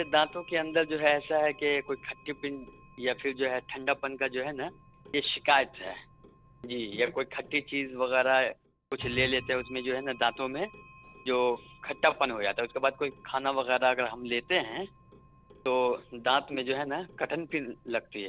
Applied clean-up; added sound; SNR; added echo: none; Clock; 18 dB; none.